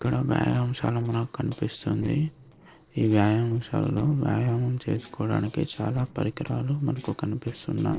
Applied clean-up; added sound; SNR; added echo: neural separator model SepFormer DNS4.